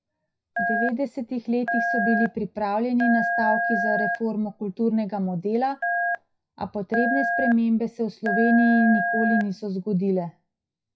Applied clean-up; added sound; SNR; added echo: classical method WPE with log-MMSE.